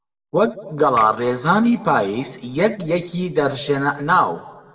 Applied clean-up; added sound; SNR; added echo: neural separator model SepFormer DNS4.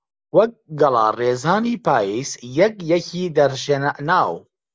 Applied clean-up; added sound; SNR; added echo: none; none; none; none.